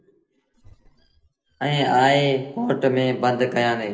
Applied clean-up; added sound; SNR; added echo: neural separator model SepFormer DNS4.